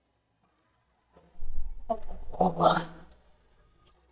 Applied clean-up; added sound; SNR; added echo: neural mask model DeepFilterNet 3.